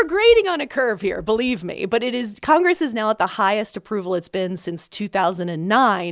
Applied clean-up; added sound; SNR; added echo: none; none; none; none.